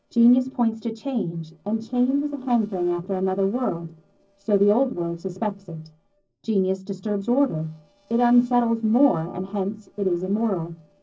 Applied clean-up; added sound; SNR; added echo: neural separator model SepFormer DNS4.